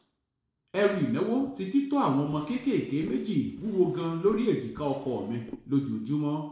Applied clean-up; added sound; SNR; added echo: neural separator model SepFormer DNS4.